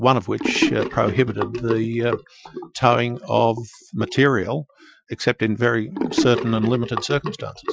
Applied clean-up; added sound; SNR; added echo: classical method Wiener filter.